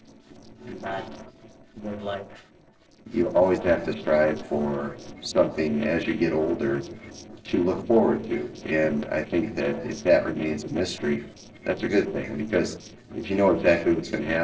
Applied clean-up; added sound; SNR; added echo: neural separator model SepFormer DNS4.